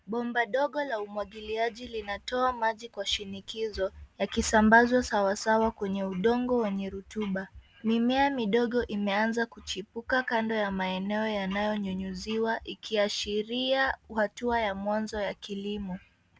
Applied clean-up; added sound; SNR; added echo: none; none; none; none.